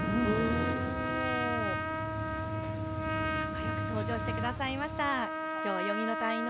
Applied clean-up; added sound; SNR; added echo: none; Trumpet; 1 dB; none.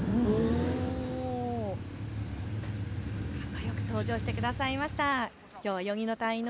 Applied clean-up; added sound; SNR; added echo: none; none; none; none.